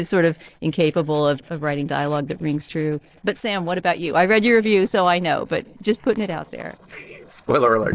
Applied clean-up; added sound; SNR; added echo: neural separator model SepFormer DNS4.